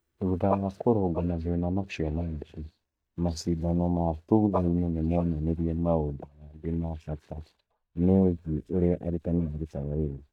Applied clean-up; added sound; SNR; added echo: neural mask model DeepFilterNet 3.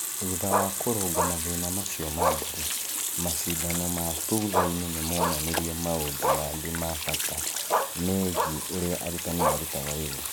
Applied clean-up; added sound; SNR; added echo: none; Bark + Sink (filling or washing) / Water tap, faucet; -2 dB; none.